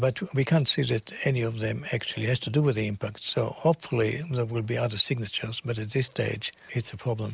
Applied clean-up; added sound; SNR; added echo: none; none; none; none.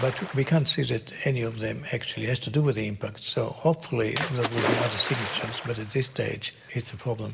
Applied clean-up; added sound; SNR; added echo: none; Splash, splatter; 8 dB; reverberation time 1.2 s.